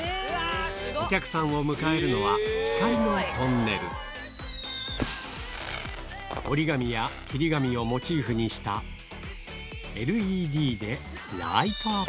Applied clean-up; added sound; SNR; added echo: none; Fireworks; 7 dB; none.